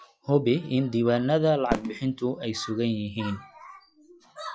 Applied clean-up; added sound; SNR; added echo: classical method log-MMSE.